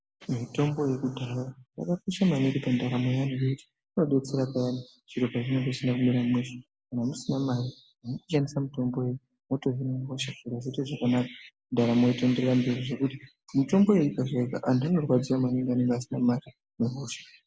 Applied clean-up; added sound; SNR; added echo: none; none; none; none.